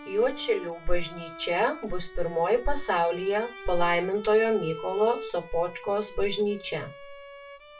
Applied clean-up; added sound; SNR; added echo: none; Bowed string instrument; 16 dB; reverberation time 0.2 s.